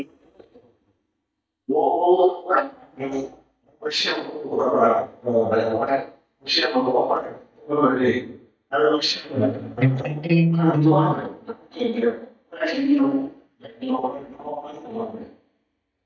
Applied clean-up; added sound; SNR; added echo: neural mask model DeepFilterNet 3.